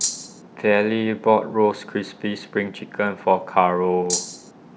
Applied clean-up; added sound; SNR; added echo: none; Rattle (instrument); 5 dB; none.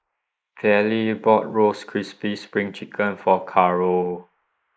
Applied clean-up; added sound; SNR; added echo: neural mask model Resemble Enhance denoiser.